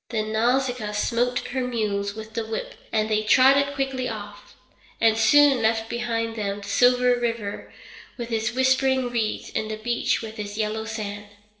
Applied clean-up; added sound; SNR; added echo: none; none; none; reverberation time 0.9 s.